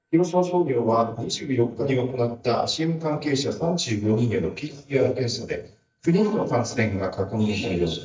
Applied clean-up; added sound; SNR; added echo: neural mask model DeepFilterNet 3.